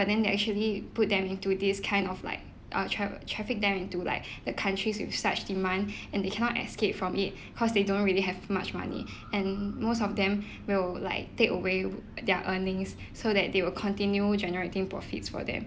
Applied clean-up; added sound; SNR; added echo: none; none; none; none.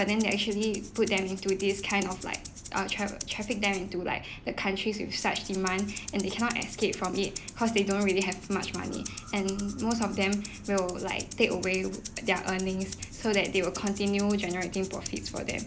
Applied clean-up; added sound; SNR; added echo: none; Rattle (instrument); 13 dB; none.